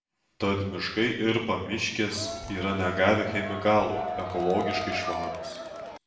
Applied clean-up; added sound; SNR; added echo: none; Crowd; 7 dB; reverberation time 0.8 s.